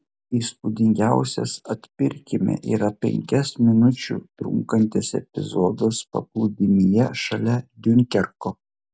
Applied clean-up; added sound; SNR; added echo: none; none; none; none.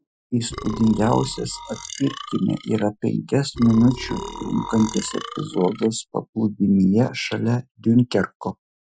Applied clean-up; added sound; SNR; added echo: classical method Wiener filter.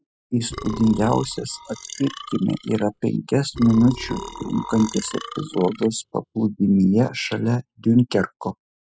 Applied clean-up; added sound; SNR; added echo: classical method spectral subtraction.